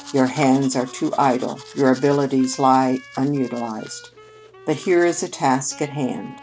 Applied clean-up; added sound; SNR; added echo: none; Wind instrument, woodwind instrument + Domestic sounds, home sounds; 20 dB; none.